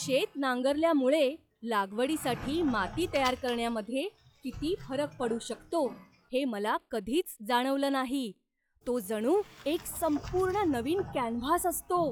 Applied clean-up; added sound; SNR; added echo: classical method log-MMSE.